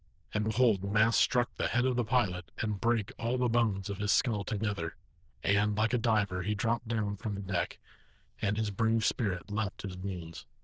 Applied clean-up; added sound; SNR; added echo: neural diffusion model UNIVERSE++.